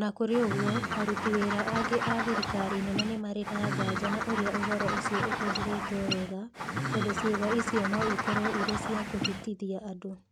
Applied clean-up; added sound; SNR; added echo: none; Bird; 0 dB; none.